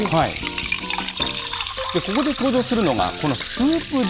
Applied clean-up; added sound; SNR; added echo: none; Liquid; 4 dB; none.